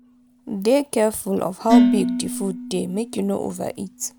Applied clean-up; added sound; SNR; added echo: none; Dishes, pots, and pans; 1 dB; none.